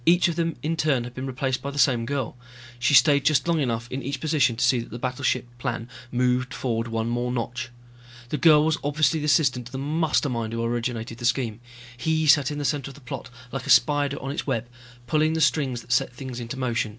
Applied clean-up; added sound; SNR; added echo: none; none; none; none.